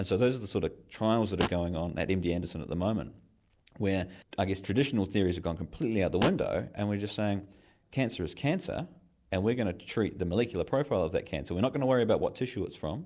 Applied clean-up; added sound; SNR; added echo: none; Fart; 8 dB; none.